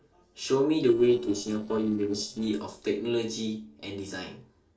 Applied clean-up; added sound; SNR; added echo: neural separator model SepFormer DNS4.